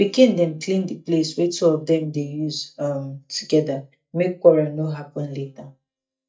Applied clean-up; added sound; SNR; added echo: neural mask model DeepFilterNet 3.